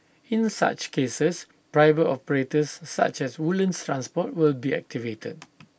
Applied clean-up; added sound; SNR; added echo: none; none; none; none.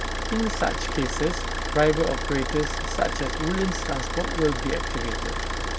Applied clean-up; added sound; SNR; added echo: none; Idling / Car; 1 dB; none.